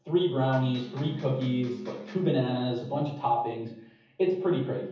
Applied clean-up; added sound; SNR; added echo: none; Electric guitar; 15 dB; reverberation time 0.7 s.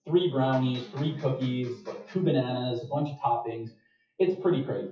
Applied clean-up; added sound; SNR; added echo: classical method WPE with log-MMSE.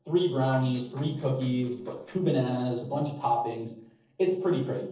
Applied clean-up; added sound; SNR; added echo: neural separator model SepFormer DNS4.